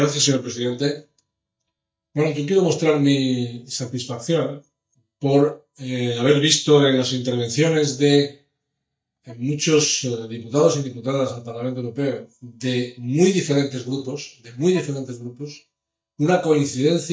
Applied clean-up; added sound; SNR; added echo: neural mask model DeepFilterNet 3.